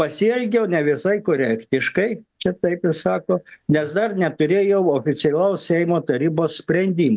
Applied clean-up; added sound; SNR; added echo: none; none; none; none.